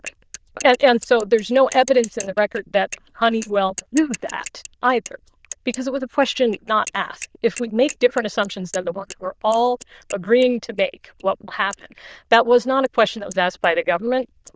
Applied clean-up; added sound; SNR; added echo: neural diffusion model UNIVERSE++.